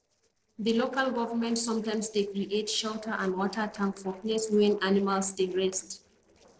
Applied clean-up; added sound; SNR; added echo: neural separator model SepFormer DNS4.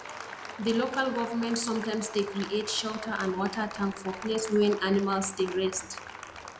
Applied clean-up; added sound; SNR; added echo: none; Applause; 12 dB; none.